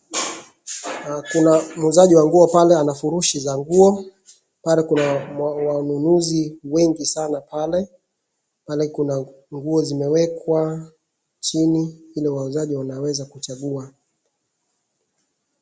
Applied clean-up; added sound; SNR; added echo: none; none; none; none.